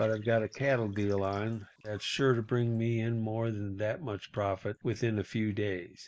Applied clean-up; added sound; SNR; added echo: neural mask model Resemble Enhance denoiser.